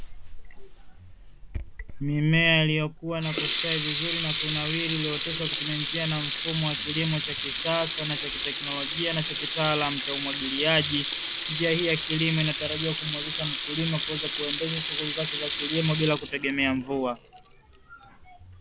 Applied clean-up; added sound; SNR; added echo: none; Sink (filling or washing) / Water tap, faucet; -4 dB; none.